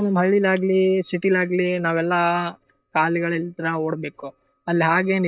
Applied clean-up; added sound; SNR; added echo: neural mask model DeepFilterNet 3.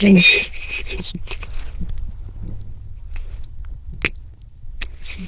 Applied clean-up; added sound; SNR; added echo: neural diffusion model UNIVERSE++.